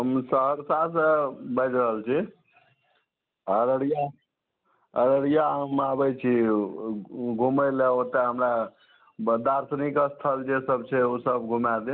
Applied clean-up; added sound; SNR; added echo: none; none; none; none.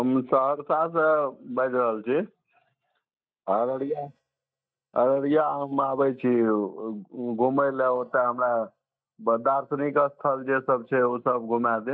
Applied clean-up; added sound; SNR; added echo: neural mask model DeepFilterNet 3.